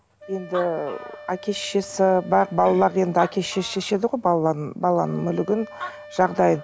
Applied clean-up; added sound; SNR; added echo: none; Animal + Wind instrument, woodwind instrument; 17 dB; none.